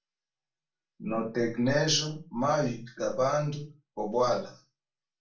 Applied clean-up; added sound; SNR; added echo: none; none; none; reverberation time 0.3 s.